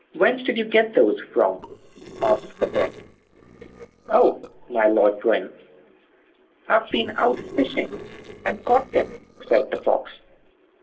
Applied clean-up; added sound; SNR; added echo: neural separator model SepFormer DNS4.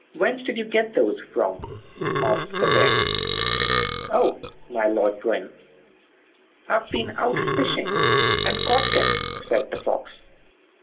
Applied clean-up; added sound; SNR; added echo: none; Burping, eructation; -2 dB; reverberation time 0.2 s.